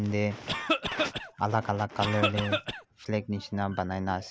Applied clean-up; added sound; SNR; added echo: none; Cough; 0 dB; none.